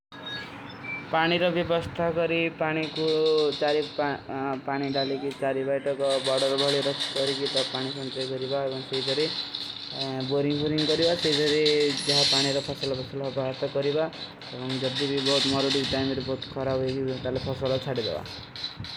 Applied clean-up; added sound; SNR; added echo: none; none; none; none.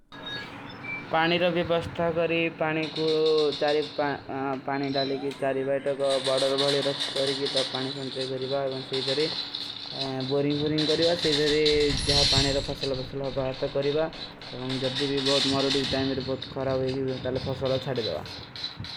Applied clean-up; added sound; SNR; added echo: none; Walk, footsteps; 17 dB; none.